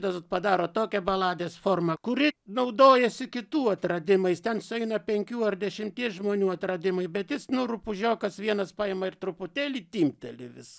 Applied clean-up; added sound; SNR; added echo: none; none; none; none.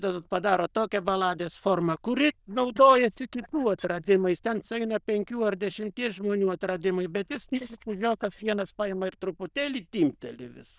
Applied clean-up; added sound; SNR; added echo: neural diffusion model UNIVERSE++.